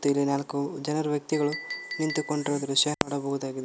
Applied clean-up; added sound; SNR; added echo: none; Chink, clink; 15 dB; none.